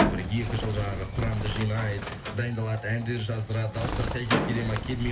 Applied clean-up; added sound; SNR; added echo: none; Bird; 2 dB; reverberation time 0.3 s.